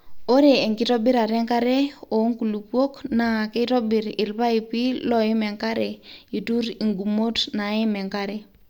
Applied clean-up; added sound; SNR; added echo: none; none; none; none.